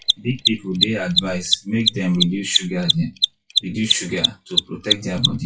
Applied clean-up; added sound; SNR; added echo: classical method WPE with log-MMSE.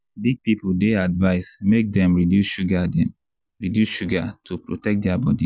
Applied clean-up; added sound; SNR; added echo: none; none; none; none.